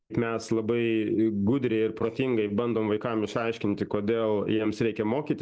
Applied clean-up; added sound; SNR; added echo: neural separator model SepFormer DNS4.